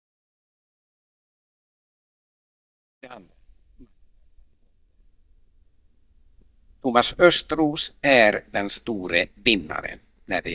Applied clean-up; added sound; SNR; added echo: neural mask model DeepFilterNet 3.